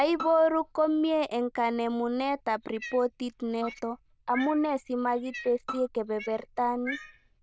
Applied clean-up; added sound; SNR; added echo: neural diffusion model UNIVERSE++.